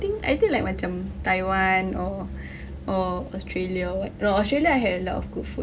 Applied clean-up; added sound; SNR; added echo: none; none; none; none.